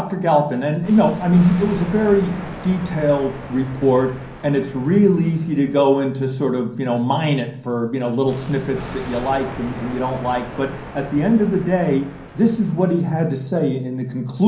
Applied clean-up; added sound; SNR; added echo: none; Thunder; 17 dB; reverberation time 0.6 s.